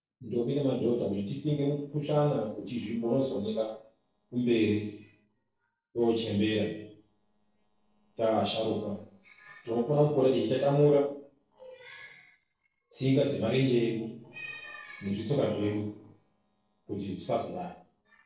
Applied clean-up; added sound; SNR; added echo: neural separator model SepFormer DNS4.